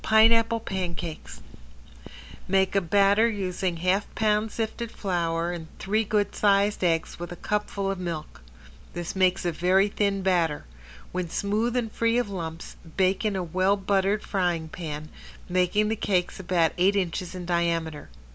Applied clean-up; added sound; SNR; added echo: none; none; none; none.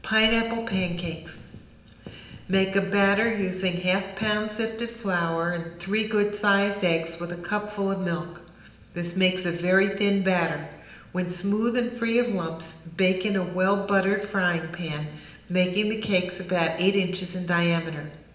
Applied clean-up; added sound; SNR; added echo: none; none; none; reverberation time 0.8 s.